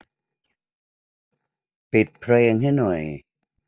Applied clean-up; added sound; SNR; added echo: neural mask model DeepFilterNet 3.